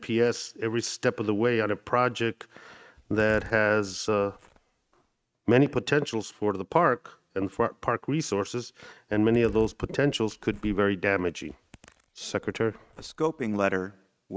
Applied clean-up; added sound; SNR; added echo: neural mask model RNNoise.